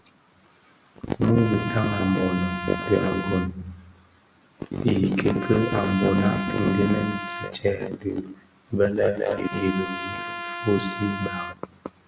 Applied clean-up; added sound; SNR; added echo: none; Trumpet; 11 dB; none.